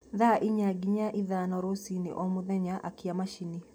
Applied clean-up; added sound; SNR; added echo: none; none; none; none.